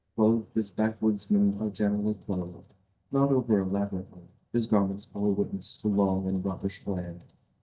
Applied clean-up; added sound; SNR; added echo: neural mask model DeepFilterNet 3.